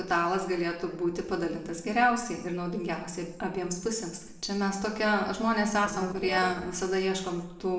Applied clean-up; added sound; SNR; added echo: neural separator model SepFormer DNS4.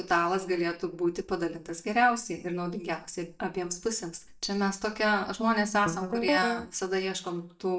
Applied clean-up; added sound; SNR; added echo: neural mask model DeepFilterNet 3.